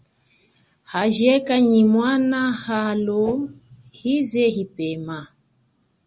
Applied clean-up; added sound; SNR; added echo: none; Whoosh, swoosh, swish; 15 dB; none.